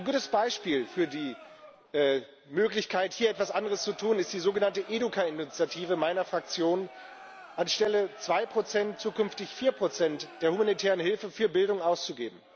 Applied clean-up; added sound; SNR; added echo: none; Crowd; 20 dB; none.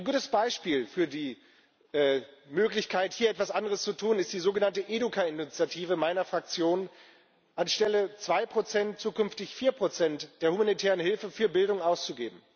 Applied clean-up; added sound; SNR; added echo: none; none; none; none.